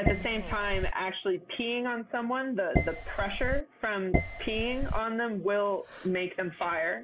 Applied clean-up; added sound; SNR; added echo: none; Dishes, pots, and pans; -1 dB; none.